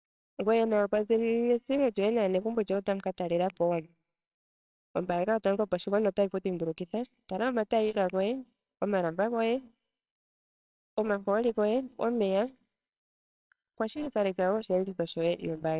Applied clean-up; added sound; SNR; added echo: neural separator model SepFormer WHAMR!.